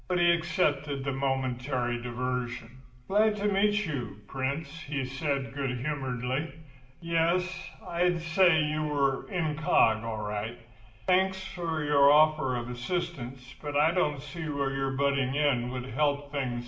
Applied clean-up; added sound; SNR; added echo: none; none; none; reverberation time 1.0 s.